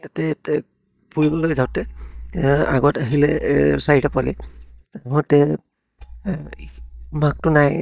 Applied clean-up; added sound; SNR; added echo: neural mask model DeepFilterNet 3.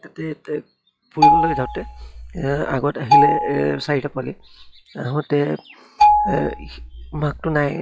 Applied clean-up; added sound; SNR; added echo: classical method log-MMSE.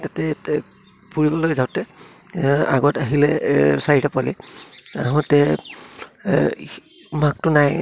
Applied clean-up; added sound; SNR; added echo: none; none; none; none.